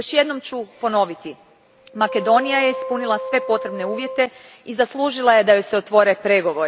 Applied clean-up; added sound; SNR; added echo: none; Wind instrument, woodwind instrument; 11 dB; none.